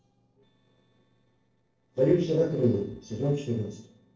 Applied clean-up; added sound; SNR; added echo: neural separator model SepFormer DNS4.